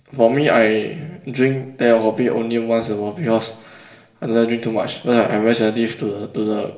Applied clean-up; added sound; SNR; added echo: none; none; none; reverberation time 0.9 s.